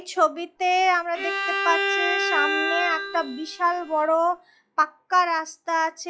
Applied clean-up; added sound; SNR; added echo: classical method log-MMSE.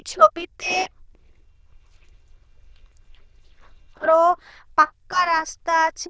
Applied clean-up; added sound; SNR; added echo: neural diffusion model UNIVERSE++.